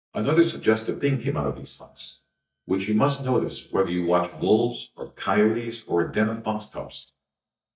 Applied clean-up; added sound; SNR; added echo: neural mask model DeepFilterNet 3.